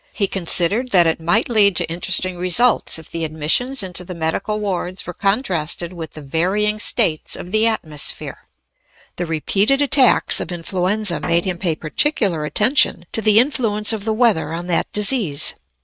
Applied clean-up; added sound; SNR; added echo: neural mask model RNNoise.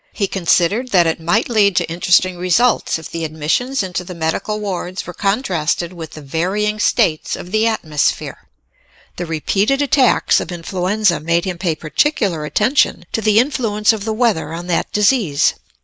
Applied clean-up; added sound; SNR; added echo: neural mask model Resemble Enhance denoiser.